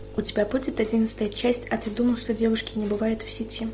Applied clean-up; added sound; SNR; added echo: none; none; none; none.